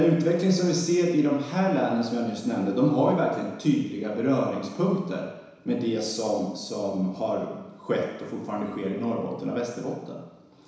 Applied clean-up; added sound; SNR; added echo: none; none; none; reverberation time 1.0 s.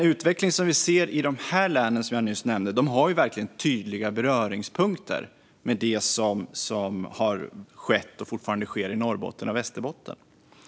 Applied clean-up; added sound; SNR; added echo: none; none; none; none.